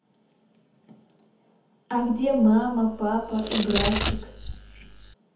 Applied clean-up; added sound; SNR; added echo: none; Domestic sounds, home sounds; 2 dB; reverberation time 0.6 s.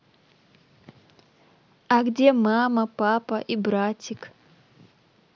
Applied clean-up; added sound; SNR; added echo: none; none; none; none.